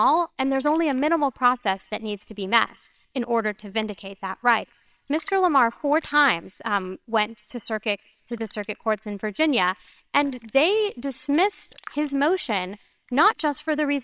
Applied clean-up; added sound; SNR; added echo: neural separator model SepFormer WHAMR!.